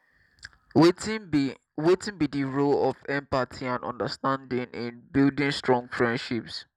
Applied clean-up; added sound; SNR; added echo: none; none; none; none.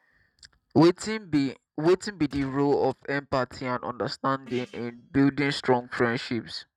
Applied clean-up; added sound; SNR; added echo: neural mask model RNNoise.